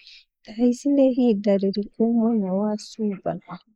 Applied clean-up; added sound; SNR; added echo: neural mask model Resemble Enhance denoiser.